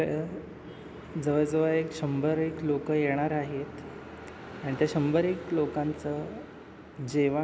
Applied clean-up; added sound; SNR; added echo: none; none; none; none.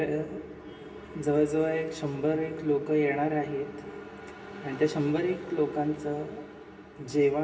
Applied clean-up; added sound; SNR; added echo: none; none; none; reverberation time 0.9 s.